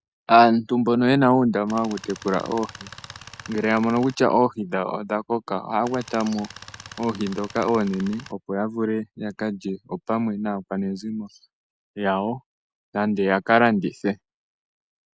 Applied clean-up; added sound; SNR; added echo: none; Tools; 18 dB; none.